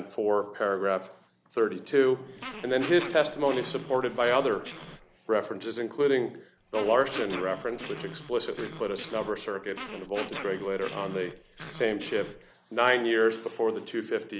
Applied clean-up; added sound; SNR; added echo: none; Growling; 13 dB; none.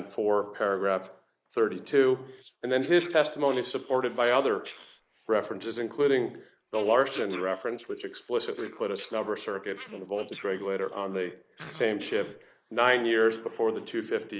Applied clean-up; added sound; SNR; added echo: neural mask model Resemble Enhance denoiser.